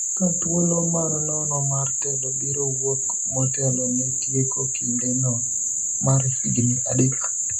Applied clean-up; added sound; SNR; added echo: none; none; none; reverberation time 0.2 s.